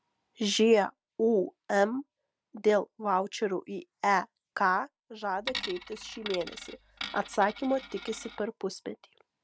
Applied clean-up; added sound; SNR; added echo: none; Coin (dropping); 12 dB; none.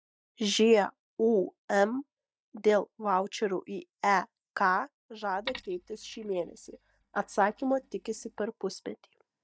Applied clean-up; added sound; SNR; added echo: neural mask model DeepFilterNet 3.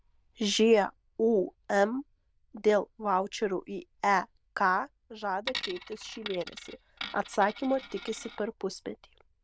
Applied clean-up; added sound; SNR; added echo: neural diffusion model UNIVERSE++.